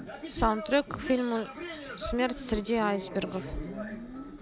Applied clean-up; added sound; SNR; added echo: none; none; none; none.